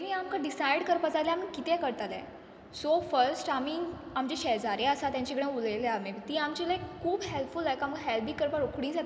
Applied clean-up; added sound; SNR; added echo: none; none; none; none.